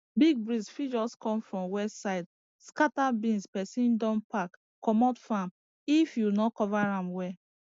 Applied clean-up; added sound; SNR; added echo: none; none; none; none.